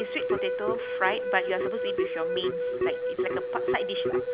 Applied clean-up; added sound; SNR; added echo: none; Keyboard (musical); -4 dB; none.